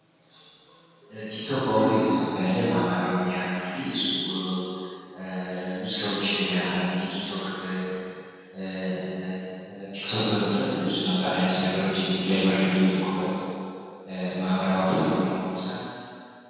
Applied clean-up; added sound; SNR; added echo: none; none; none; reverberation time 2.2 s.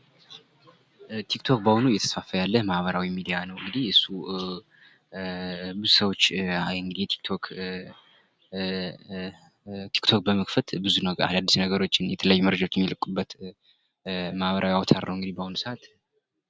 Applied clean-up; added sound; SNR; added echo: none; none; none; none.